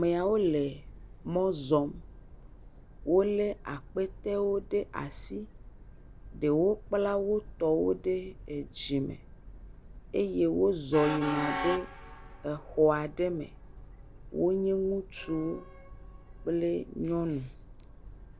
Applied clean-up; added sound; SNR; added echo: none; Train; 13 dB; none.